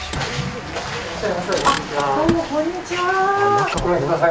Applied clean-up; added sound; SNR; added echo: none; Motor vehicle (road); 11 dB; none.